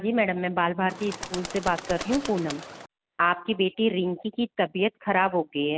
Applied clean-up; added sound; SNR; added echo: none; Bird; 11 dB; none.